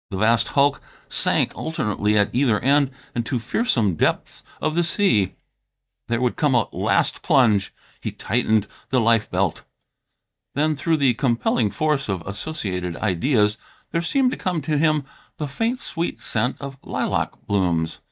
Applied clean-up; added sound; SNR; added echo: neural mask model DeepFilterNet 3.